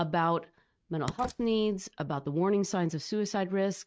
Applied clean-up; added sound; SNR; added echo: neural mask model RNNoise.